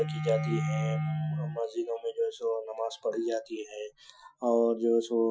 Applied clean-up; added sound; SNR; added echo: classical method Wiener filter.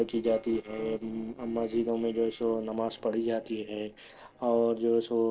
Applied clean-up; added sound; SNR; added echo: neural separator model SepFormer DNS4.